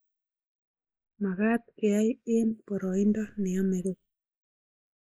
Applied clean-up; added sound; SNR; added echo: neural mask model Resemble Enhance denoiser.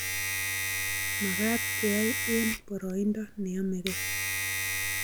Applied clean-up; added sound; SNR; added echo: none; Domestic sounds, home sounds; -1 dB; none.